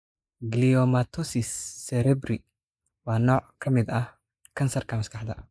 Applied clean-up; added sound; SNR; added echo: neural mask model Resemble Enhance denoiser.